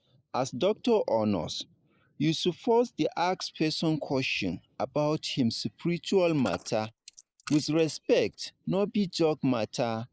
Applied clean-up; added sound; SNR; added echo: neural mask model Resemble Enhance denoiser.